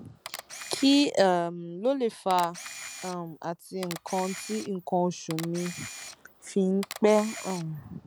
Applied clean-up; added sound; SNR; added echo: none; Camera; 15 dB; none.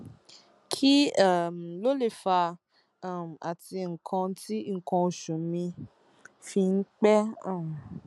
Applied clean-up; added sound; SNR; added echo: none; none; none; none.